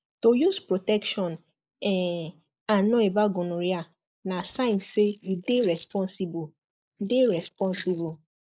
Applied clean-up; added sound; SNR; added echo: neural mask model Resemble Enhance denoiser.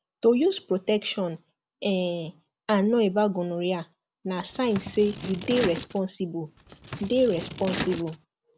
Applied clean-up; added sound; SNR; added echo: none; Scissors; 10 dB; none.